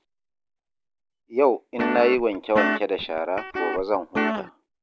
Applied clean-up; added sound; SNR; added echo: none; Guitar; 2 dB; none.